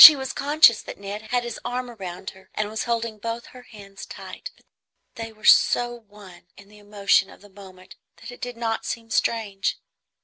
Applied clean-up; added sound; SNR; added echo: none; none; none; none.